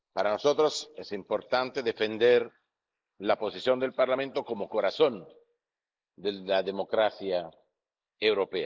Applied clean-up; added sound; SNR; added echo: neural mask model Resemble Enhance denoiser.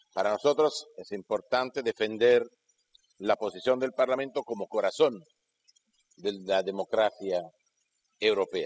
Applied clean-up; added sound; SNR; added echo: classical method spectral subtraction.